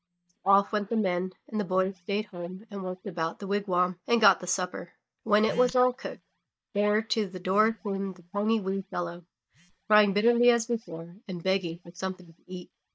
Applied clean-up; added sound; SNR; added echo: neural mask model DeepFilterNet 3.